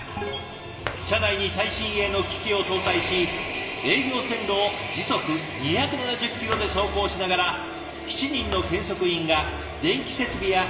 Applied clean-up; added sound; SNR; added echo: none; Shatter; 16 dB; reverberation time 1.0 s.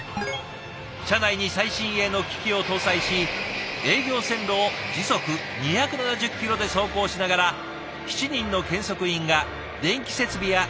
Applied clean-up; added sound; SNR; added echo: none; none; none; none.